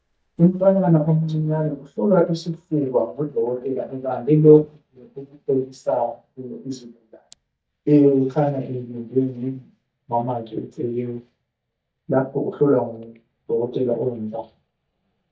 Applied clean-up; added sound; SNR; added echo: neural mask model DeepFilterNet 3.